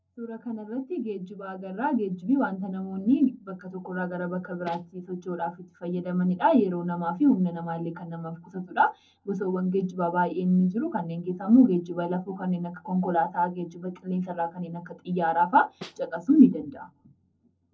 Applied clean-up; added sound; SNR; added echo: neural separator model SepFormer DNS4.